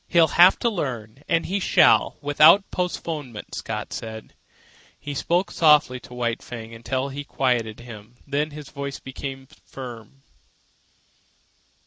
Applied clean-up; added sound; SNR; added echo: none; none; none; none.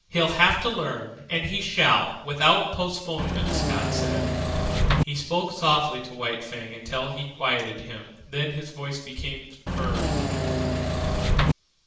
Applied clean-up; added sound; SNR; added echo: none; Engine / Mechanisms; -4 dB; reverberation time 0.7 s.